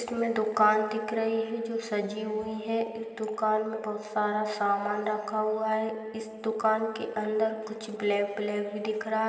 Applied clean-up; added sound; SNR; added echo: none; none; none; reverberation time 2.9 s.